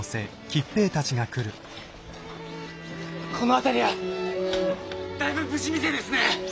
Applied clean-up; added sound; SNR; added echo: none; none; none; none.